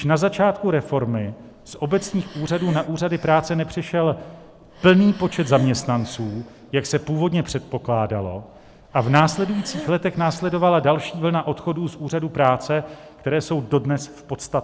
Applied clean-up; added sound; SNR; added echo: none; Breathing; 19 dB; none.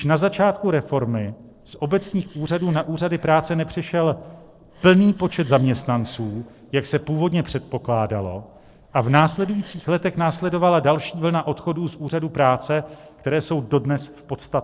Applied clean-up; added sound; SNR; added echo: neural separator model SepFormer DNS4.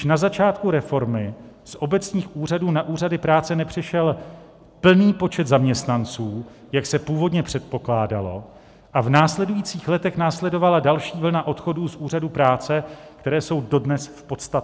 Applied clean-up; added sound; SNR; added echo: none; none; none; none.